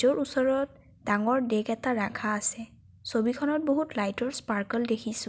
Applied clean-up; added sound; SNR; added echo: none; none; none; none.